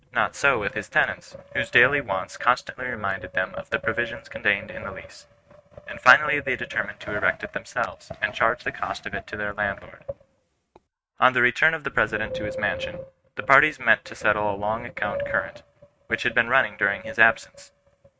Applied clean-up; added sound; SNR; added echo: neural mask model RNNoise.